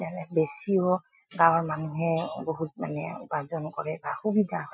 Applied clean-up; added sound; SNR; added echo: classical method Wiener filter.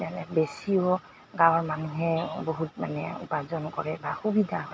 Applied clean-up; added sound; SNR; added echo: none; none; none; none.